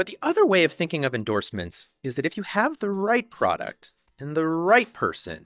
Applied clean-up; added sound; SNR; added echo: neural mask model DeepFilterNet 3.